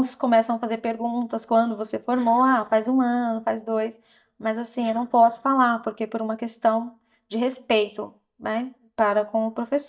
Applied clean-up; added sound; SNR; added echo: neural mask model DeepFilterNet 3.